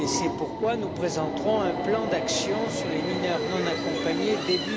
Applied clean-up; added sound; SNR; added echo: none; Subway, metro, underground; 1 dB; none.